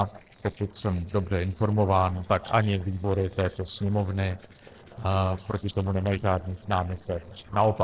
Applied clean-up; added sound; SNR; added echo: neural separator model SepFormer DNS4.